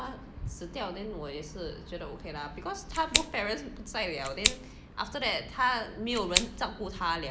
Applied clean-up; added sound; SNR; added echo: none; Scissors; -4 dB; none.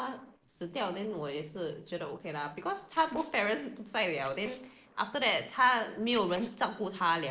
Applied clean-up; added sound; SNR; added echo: neural separator model SepFormer DNS4.